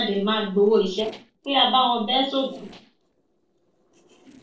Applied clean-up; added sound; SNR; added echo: neural separator model SepFormer DNS4.